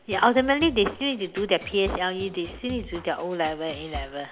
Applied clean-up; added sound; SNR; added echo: none; Drum kit; 15 dB; none.